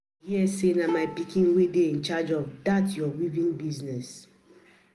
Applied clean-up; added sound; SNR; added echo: none; Bowed string instrument; 18 dB; none.